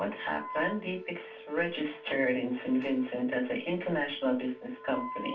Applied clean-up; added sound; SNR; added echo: none; Wind instrument, woodwind instrument; 13 dB; reverberation time 0.2 s.